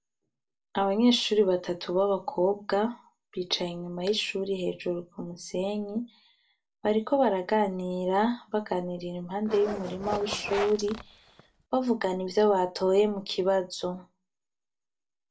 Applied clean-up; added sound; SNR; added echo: none; Zipper (clothing); 9 dB; reverberation time 0.2 s.